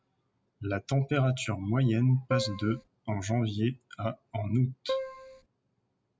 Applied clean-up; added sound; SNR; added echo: none; Keyboard (musical); 4 dB; none.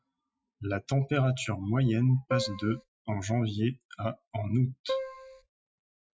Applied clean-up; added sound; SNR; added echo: classical method Wiener filter.